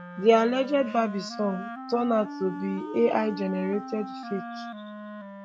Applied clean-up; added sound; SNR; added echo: none; Wind instrument, woodwind instrument; 11 dB; none.